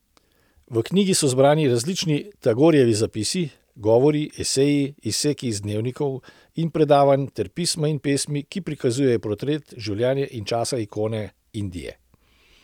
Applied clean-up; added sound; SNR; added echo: none; none; none; none.